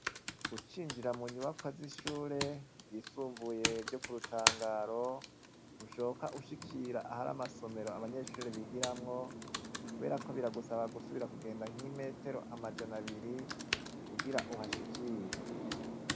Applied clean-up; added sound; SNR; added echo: none; Computer keyboard; 2 dB; none.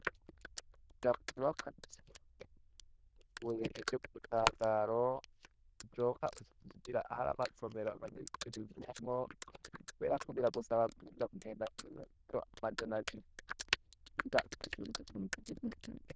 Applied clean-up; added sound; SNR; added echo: neural diffusion model UNIVERSE++.